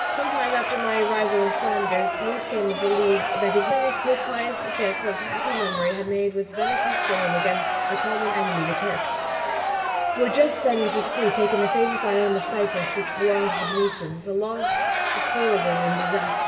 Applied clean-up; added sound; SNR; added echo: none; Crowd; 0 dB; reverberation time 2.9 s.